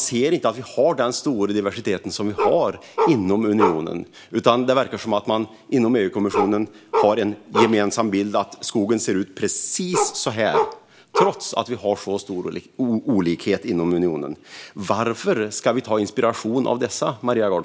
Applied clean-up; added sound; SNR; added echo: none; Bark; 3 dB; none.